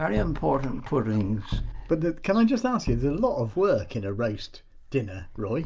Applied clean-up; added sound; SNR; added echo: none; Bass drum; 8 dB; none.